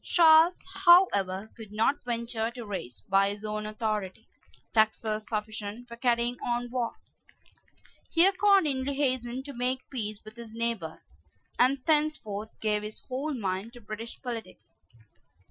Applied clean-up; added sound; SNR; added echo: classical method Wiener filter.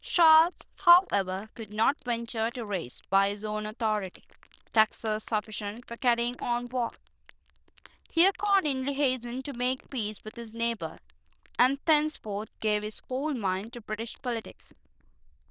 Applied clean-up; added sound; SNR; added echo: neural diffusion model UNIVERSE++.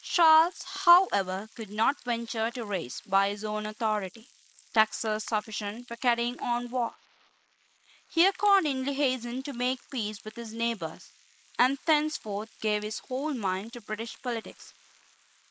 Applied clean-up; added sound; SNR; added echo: neural mask model Resemble Enhance denoiser.